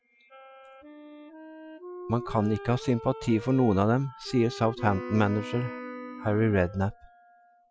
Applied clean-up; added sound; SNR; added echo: classical method Wiener filter.